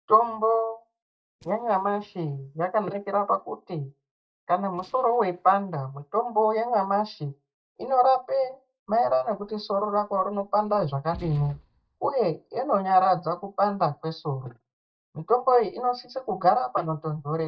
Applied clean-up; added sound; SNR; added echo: neural mask model DeepFilterNet 3.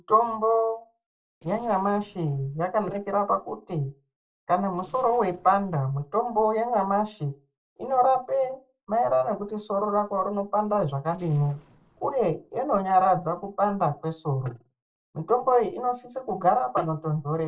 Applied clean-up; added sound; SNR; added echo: neural separator model SepFormer DNS4.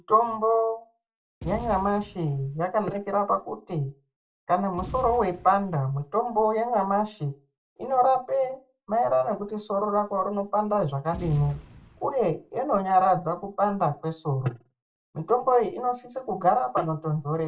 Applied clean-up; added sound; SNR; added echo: none; Boom; 16 dB; reverberation time 0.2 s.